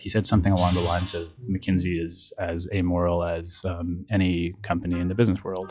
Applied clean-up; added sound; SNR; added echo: classical method log-MMSE.